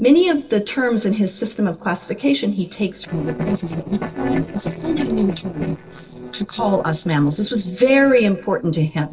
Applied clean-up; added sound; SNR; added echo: neural separator model SepFormer DNS4.